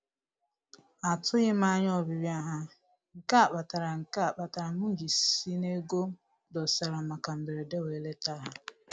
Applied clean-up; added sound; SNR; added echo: none; none; none; none.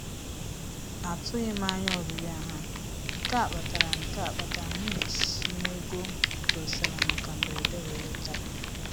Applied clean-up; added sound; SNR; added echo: none; Fire; -4 dB; none.